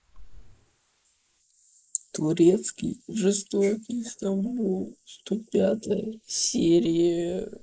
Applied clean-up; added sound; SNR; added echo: neural mask model Resemble Enhance denoiser.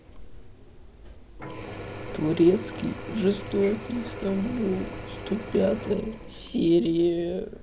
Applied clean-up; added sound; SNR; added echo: none; Drill / Mechanisms; 13 dB; none.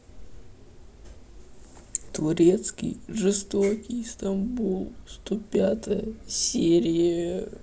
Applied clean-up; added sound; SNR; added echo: none; none; none; none.